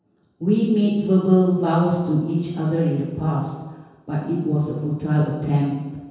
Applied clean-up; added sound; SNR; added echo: none; none; none; reverberation time 1.2 s.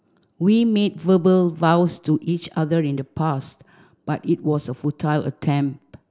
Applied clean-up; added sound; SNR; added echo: none; none; none; none.